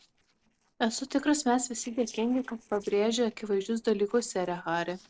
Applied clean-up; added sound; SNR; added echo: neural separator model SepFormer DNS4.